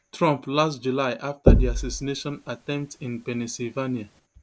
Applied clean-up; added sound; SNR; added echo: none; Knock; -3 dB; none.